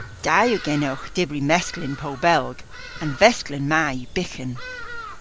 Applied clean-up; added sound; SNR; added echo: none; Bird vocalization, bird call, bird song + Thunder / Wind / Bird vocalization, bird call, bird song; 13 dB; none.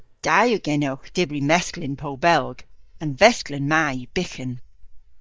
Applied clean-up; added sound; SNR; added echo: neural mask model DeepFilterNet 3.